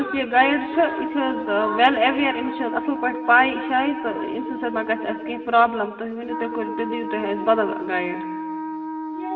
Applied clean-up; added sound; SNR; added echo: none; Wind instrument, woodwind instrument; 8 dB; reverberation time 1.9 s.